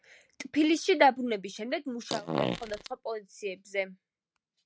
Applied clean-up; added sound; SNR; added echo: neural mask model RNNoise.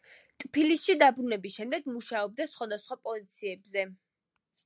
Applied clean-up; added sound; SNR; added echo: none; none; none; none.